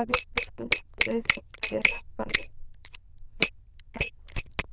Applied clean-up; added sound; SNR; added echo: neural diffusion model UNIVERSE++.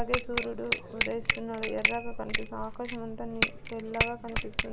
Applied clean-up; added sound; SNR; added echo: none; Bicycle bell; -4 dB; none.